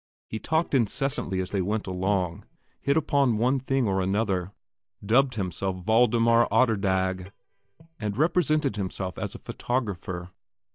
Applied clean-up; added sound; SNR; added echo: neural mask model DeepFilterNet 3.